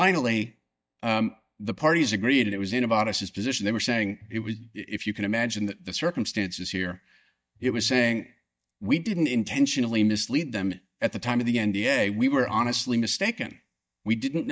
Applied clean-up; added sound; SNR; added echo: neural mask model DeepFilterNet 3.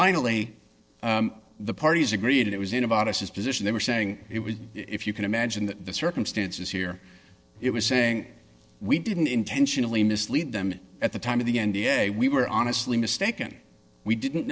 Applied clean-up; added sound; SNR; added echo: neural separator model SepFormer DNS4.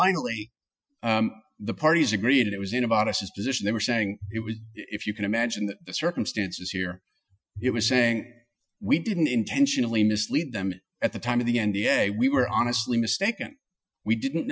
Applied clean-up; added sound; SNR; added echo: classical method Wiener filter.